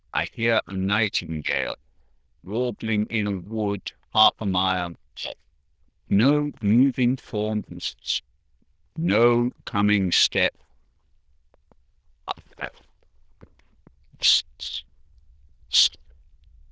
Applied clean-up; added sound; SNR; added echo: neural diffusion model UNIVERSE++.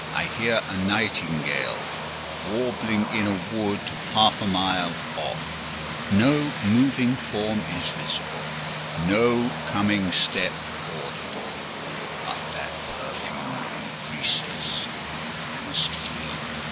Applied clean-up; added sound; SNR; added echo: none; Vehicle; 4 dB; none.